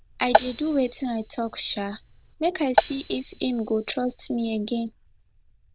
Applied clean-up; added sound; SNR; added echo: neural diffusion model UNIVERSE++.